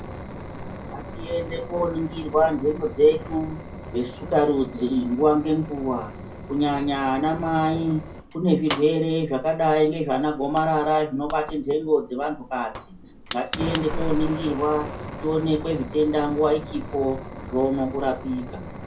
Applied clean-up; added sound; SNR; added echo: none; Fire; 10 dB; reverberation time 0.4 s.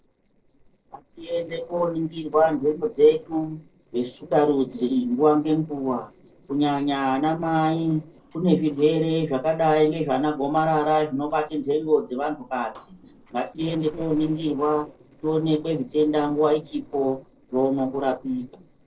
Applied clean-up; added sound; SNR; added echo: neural separator model SepFormer DNS4.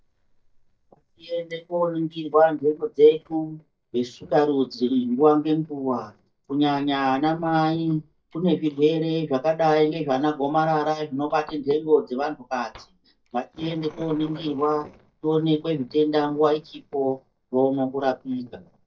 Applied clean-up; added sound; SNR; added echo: neural mask model DeepFilterNet 3.